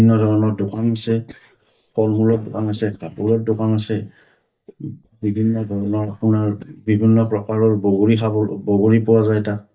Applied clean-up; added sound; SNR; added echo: neural mask model DeepFilterNet 3.